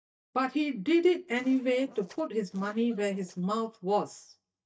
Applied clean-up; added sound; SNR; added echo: neural mask model DeepFilterNet 3.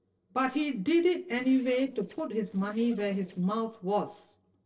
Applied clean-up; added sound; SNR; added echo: neural separator model SepFormer DNS4.